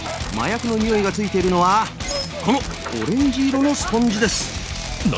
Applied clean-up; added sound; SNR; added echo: none; Fireworks; 18 dB; none.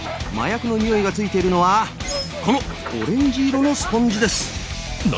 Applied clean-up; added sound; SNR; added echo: none; none; none; none.